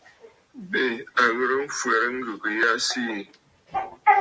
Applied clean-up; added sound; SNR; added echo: none; none; none; none.